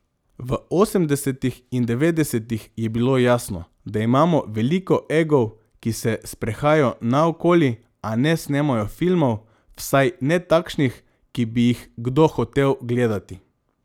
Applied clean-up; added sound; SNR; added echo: none; none; none; none.